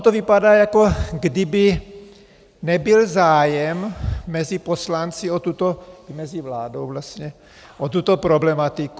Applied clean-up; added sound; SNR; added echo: none; none; none; none.